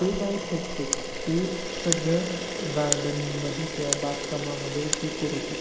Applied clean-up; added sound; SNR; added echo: none; Camera; 1 dB; none.